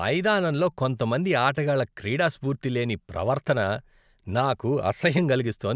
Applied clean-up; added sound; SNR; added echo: none; none; none; none.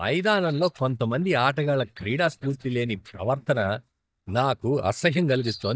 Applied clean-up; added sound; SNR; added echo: neural mask model DeepFilterNet 3.